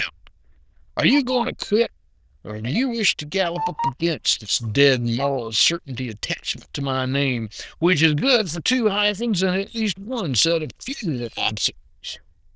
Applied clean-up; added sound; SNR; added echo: neural diffusion model UNIVERSE++.